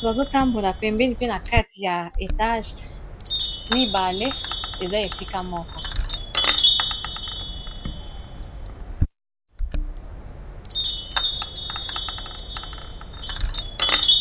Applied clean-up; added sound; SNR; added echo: none; Chime; -2 dB; none.